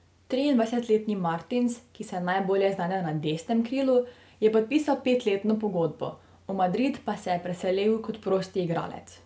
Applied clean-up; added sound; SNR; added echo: none; none; none; none.